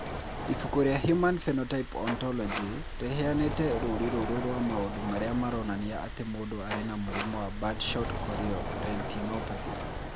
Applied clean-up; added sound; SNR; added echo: none; Sliding door; 4 dB; none.